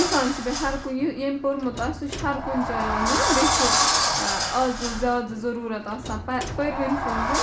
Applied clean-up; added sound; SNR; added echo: none; Sliding door; 0 dB; reverberation time 0.9 s.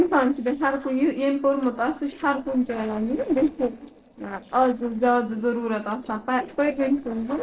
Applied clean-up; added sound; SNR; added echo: neural separator model SepFormer DNS4.